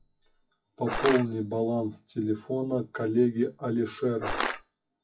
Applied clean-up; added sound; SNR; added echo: classical method WPE with log-MMSE.